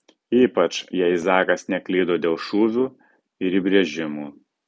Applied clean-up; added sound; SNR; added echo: none; none; none; none.